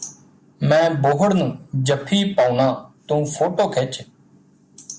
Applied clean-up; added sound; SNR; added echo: none; none; none; none.